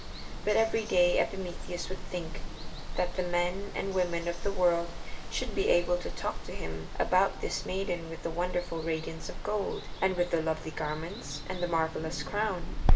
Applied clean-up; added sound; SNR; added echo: none; Water; 1 dB; reverberation time 2.1 s.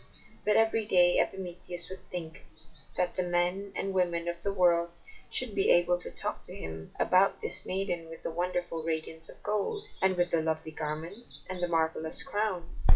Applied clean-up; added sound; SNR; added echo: classical method WPE with log-MMSE.